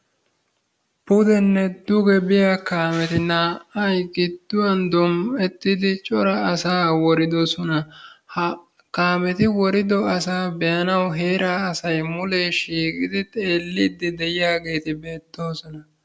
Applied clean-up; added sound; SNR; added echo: none; none; none; none.